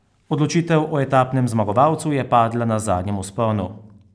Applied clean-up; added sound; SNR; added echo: none; none; none; none.